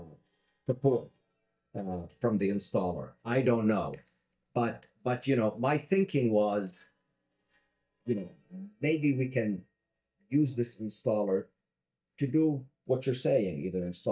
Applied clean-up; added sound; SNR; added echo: neural mask model DeepFilterNet 3.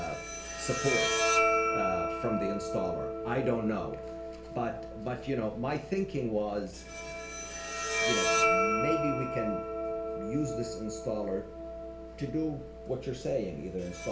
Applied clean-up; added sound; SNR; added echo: none; Bowed string instrument; -2 dB; reverberation time 0.3 s.